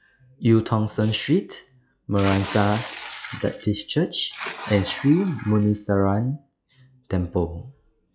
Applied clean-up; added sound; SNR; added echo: classical method log-MMSE.